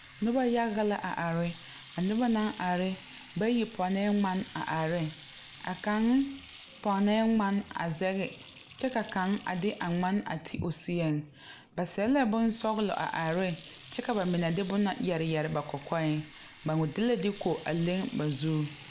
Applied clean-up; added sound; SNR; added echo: none; Sink (filling or washing) / Water tap, faucet; 16 dB; none.